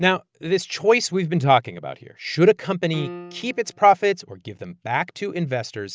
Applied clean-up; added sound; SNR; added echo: none; Piano; 16 dB; none.